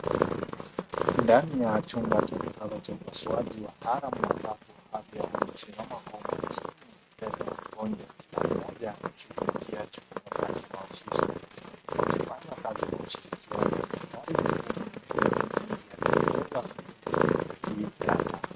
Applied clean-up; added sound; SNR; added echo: neural mask model RNNoise.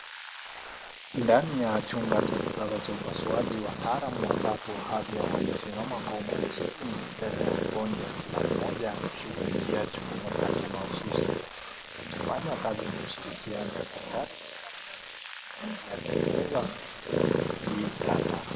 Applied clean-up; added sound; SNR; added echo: neural mask model Resemble Enhance denoiser.